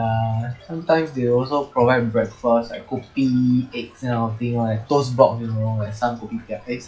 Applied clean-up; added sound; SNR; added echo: classical method log-MMSE.